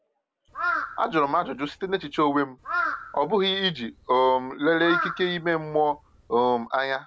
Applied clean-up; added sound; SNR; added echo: none; Crow; 8 dB; none.